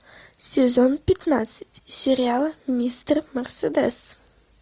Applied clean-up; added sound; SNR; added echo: none; none; none; none.